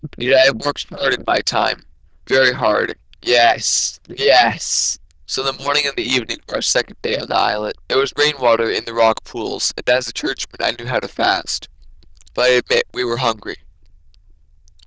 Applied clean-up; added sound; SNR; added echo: neural diffusion model UNIVERSE++.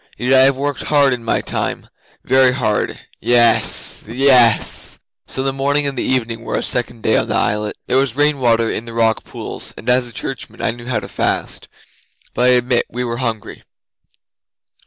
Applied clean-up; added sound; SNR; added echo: none; none; none; none.